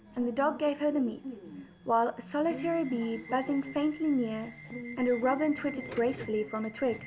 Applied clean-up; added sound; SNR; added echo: none; Subway, metro, underground / Alarm; 13 dB; none.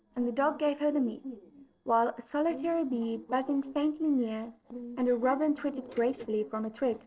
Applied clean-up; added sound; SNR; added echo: neural separator model SepFormer DNS4.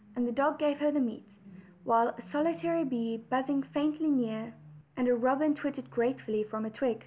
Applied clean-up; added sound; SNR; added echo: none; none; none; none.